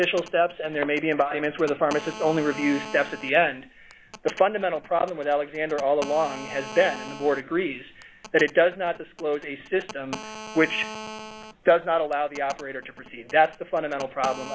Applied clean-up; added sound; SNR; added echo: none; Telephone; 16 dB; none.